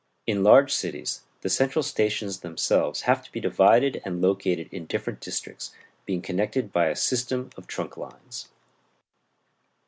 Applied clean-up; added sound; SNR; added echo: none; none; none; none.